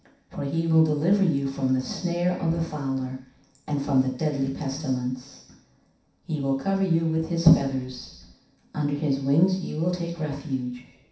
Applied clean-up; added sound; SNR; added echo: none; none; none; reverberation time 0.7 s.